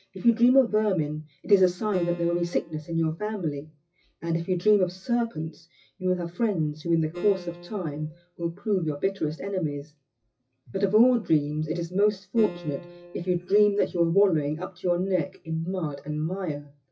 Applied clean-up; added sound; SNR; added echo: classical method WPE with log-MMSE.